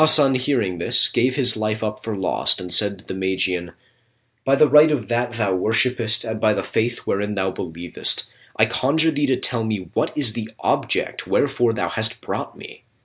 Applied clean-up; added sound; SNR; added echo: none; none; none; none.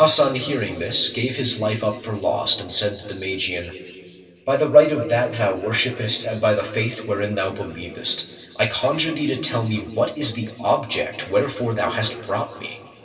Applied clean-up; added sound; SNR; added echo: none; none; none; reverberation time 2.5 s.